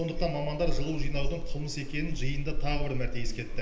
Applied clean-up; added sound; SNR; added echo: none; Fire; -5 dB; reverberation time 0.8 s.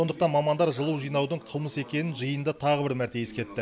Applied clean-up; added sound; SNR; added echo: none; none; none; none.